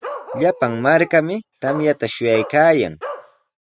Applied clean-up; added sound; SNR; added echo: neural mask model RNNoise.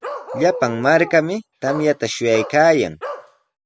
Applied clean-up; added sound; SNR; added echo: none; Bark; 13 dB; none.